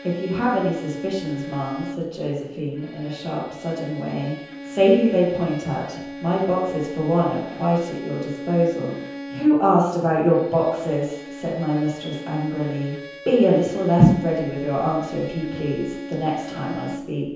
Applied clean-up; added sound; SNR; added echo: none; Bowed string instrument; 14 dB; reverberation time 0.9 s.